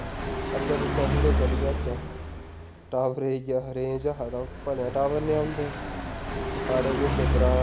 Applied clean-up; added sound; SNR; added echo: none; Car passing by; -1 dB; none.